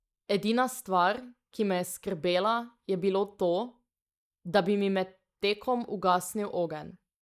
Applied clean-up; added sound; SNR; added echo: neural mask model Resemble Enhance denoiser.